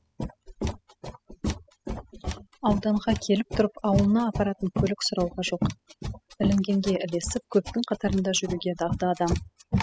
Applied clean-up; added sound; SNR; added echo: classical method spectral subtraction.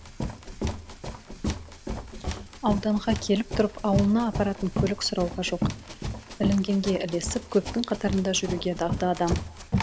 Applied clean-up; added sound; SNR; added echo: none; Run; 5 dB; none.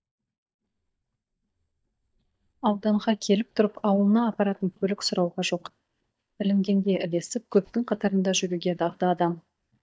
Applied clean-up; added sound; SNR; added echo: neural mask model DeepFilterNet 3.